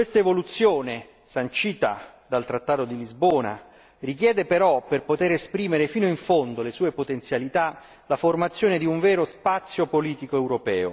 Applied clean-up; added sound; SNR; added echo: none; none; none; none.